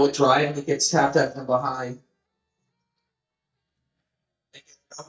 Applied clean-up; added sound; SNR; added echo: neural mask model DeepFilterNet 3.